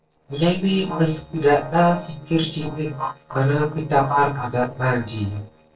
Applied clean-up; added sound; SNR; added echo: neural separator model SepFormer DNS4.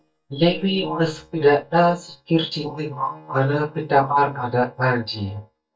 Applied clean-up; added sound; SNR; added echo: neural mask model DeepFilterNet 3.